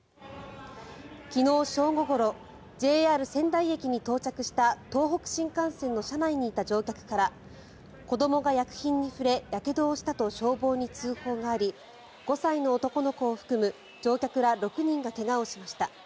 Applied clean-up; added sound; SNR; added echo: none; none; none; none.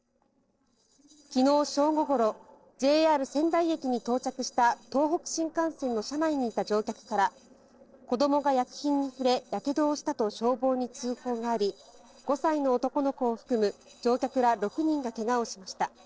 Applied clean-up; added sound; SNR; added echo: neural separator model SepFormer DNS4.